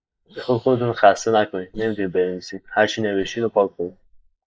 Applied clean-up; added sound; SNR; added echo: neural mask model Resemble Enhance denoiser.